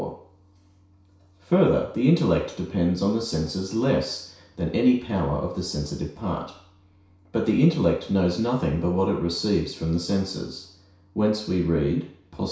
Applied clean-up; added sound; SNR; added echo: none; none; none; reverberation time 0.6 s.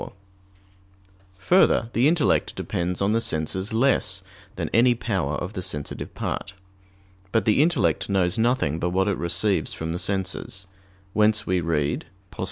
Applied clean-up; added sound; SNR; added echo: none; none; none; none.